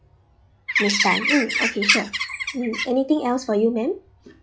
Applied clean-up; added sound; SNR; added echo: classical method log-MMSE.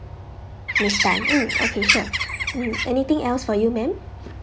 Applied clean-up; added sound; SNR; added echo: none; Bird; -1 dB; none.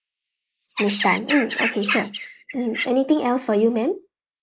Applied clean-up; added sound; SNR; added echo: neural mask model Resemble Enhance denoiser.